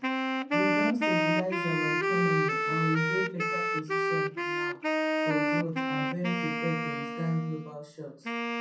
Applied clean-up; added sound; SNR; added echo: none; Wind instrument, woodwind instrument; -4 dB; reverberation time 0.6 s.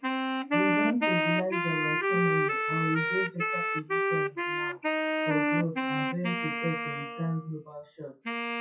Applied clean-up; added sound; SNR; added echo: classical method WPE with log-MMSE.